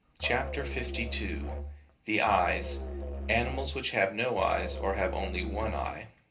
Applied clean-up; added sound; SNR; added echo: none; Musical instrument; 5 dB; reverberation time 0.3 s.